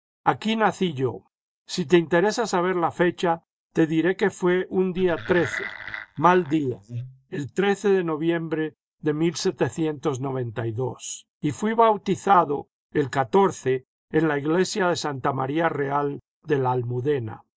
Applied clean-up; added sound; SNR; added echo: neural mask model DeepFilterNet 3.